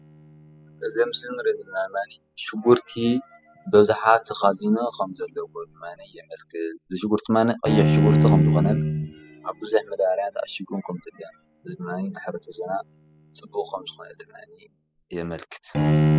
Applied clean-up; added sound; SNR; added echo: classical method spectral subtraction.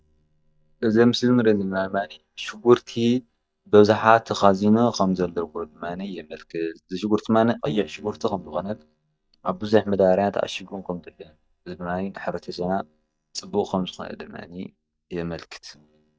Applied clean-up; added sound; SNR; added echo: neural mask model DeepFilterNet 3.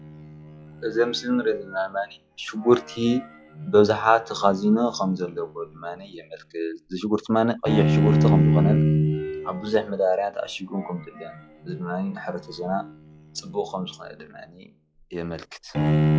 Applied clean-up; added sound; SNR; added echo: classical method log-MMSE.